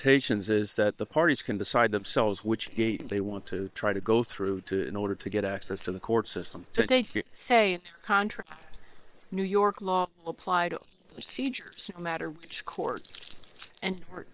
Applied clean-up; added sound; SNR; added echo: neural separator model SepFormer WHAM!.